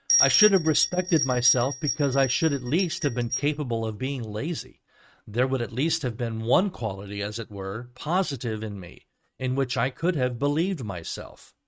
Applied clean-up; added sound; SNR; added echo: neural mask model RNNoise.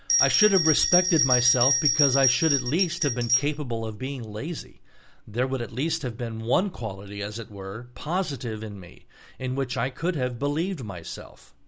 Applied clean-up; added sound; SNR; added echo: none; Bell; -2 dB; none.